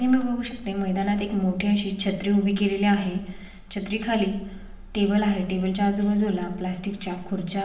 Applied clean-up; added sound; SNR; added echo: none; none; none; reverberation time 0.7 s.